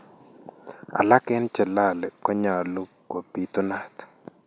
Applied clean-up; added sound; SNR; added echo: none; none; none; none.